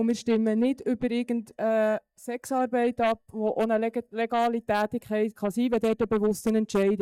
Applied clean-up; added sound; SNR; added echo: neural mask model DeepFilterNet 3.